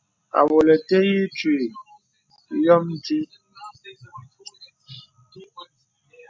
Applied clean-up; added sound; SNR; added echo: none; none; none; none.